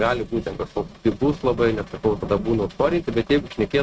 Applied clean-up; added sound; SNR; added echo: neural mask model RNNoise.